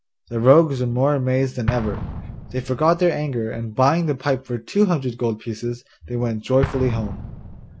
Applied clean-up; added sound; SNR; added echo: none; Explosion; 12 dB; none.